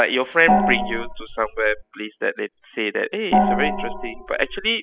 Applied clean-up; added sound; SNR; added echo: classical method spectral subtraction.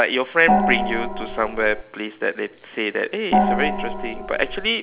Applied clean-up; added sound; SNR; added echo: none; Gong; -1 dB; none.